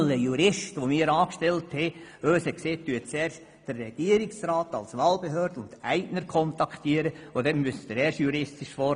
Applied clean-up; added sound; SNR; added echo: none; none; none; none.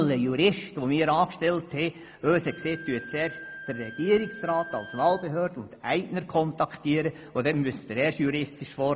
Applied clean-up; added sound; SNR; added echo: none; Bowed string instrument; 16 dB; none.